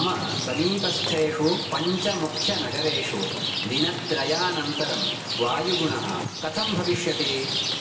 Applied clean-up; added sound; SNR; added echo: none; Rain; 2 dB; reverberation time 1.1 s.